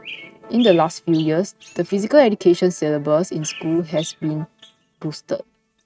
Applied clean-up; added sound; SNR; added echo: neural mask model RNNoise.